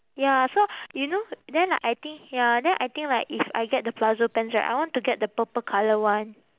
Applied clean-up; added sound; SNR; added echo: none; none; none; none.